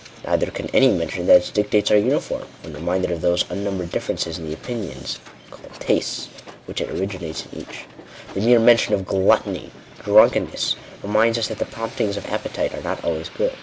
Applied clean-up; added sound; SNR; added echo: none; Hiss; 20 dB; none.